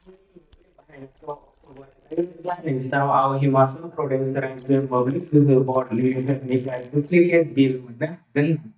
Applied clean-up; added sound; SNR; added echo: neural mask model DeepFilterNet 3.